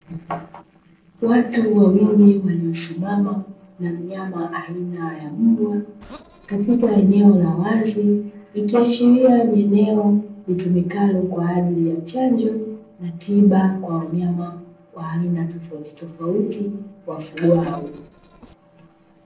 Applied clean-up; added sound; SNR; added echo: neural separator model SepFormer DNS4.